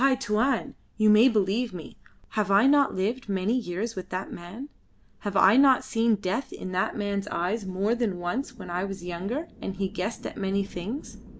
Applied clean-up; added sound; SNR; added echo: none; none; none; none.